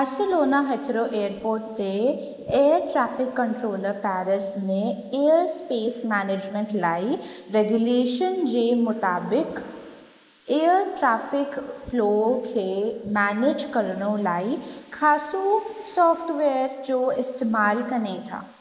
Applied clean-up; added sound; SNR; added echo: neural mask model Resemble Enhance denoiser.